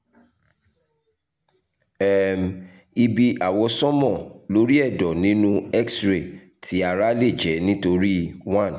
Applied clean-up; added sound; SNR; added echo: none; none; none; none.